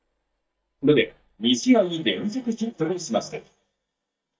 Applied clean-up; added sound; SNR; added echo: neural mask model DeepFilterNet 3.